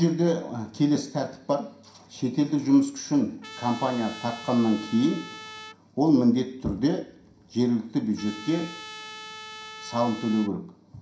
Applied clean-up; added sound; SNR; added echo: none; Trumpet; 15 dB; reverberation time 0.5 s.